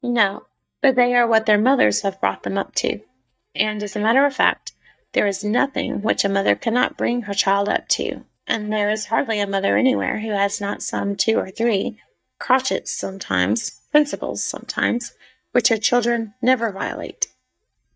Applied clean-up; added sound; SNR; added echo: neural mask model DeepFilterNet 3.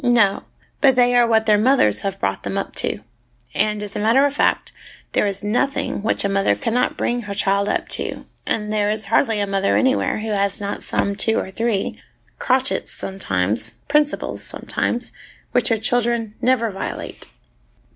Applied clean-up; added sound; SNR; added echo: none; none; none; none.